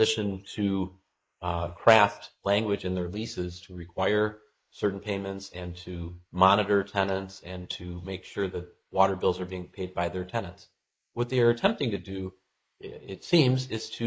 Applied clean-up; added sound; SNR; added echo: neural mask model Resemble Enhance denoiser.